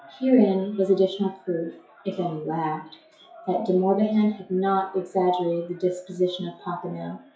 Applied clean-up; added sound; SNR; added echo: classical method WPE with log-MMSE.